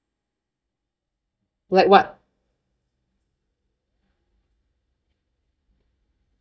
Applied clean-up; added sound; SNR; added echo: neural mask model DeepFilterNet 3.